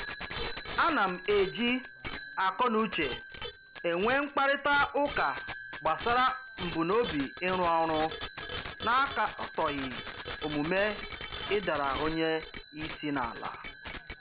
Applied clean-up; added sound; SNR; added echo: none; Bicycle bell; -2 dB; none.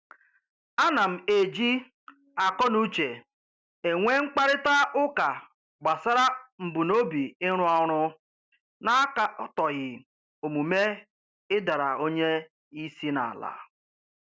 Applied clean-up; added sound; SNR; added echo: none; none; none; none.